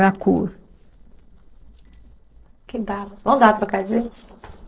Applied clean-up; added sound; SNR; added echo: neural separator model SepFormer DNS4.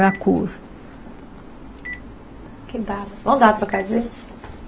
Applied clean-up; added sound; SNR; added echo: none; Telephone; 19 dB; none.